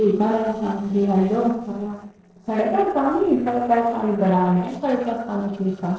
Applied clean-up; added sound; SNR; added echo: neural separator model SepFormer DNS4.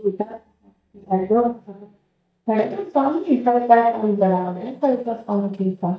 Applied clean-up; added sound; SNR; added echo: neural mask model DeepFilterNet 3.